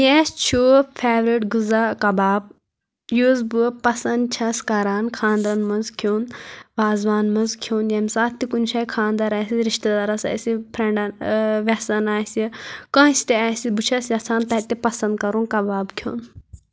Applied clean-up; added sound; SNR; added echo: none; none; none; none.